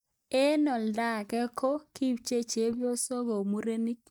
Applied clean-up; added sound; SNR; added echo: neural mask model DeepFilterNet 3.